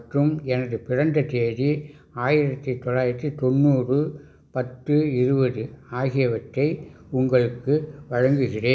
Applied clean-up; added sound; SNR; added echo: none; none; none; none.